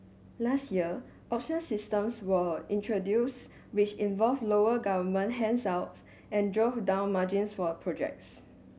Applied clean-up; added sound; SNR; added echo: none; none; none; none.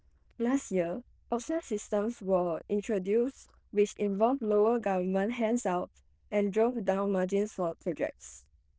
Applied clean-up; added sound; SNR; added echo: neural diffusion model UNIVERSE++.